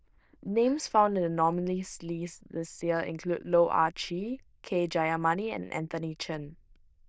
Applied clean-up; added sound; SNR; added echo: neural diffusion model UNIVERSE++.